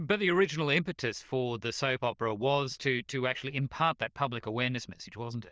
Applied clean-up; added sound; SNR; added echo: neural diffusion model UNIVERSE++.